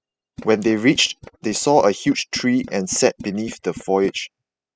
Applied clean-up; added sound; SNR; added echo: classical method spectral subtraction.